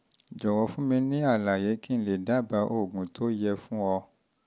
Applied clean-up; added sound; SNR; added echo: none; none; none; none.